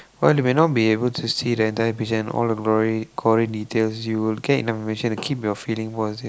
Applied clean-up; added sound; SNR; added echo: none; none; none; none.